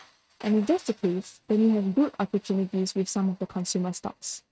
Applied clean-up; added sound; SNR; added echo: neural mask model RNNoise.